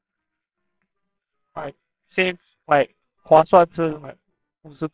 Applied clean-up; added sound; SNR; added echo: neural separator model SepFormer WHAMR!.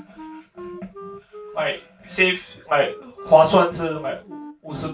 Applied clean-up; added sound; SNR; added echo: none; Wind instrument, woodwind instrument; 17 dB; reverberation time 0.2 s.